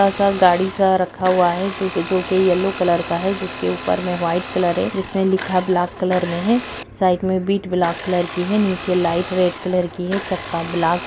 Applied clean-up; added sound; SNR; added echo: none; Domestic sounds, home sounds; 12 dB; none.